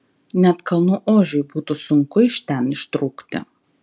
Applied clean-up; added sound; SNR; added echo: none; none; none; none.